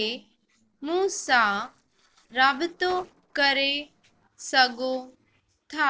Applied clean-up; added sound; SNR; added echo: neural separator model SepFormer DNS4.